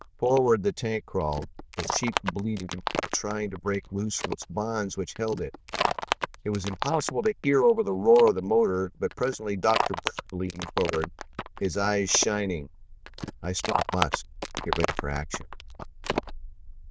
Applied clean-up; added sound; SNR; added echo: neural diffusion model UNIVERSE++.